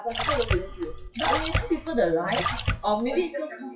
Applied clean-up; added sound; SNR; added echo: classical method WPE with log-MMSE.